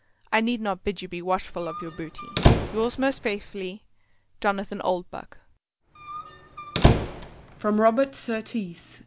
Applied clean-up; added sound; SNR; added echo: none; Squeak; -2 dB; none.